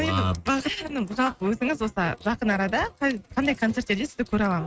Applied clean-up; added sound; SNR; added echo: neural mask model RNNoise.